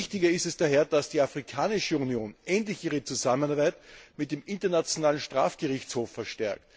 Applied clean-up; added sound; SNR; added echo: none; none; none; none.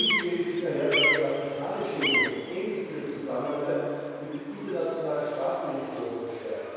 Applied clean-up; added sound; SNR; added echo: none; Bird vocalization, bird call, bird song; 3 dB; reverberation time 2.2 s.